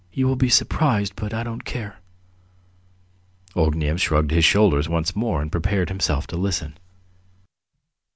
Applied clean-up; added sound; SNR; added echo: none; none; none; none.